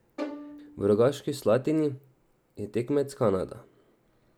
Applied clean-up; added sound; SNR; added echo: none; Bowed string instrument; 14 dB; none.